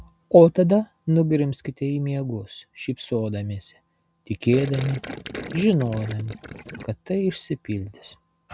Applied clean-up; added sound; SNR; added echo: none; Gurgling; 12 dB; none.